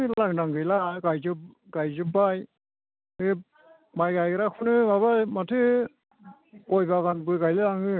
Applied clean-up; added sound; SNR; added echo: none; none; none; none.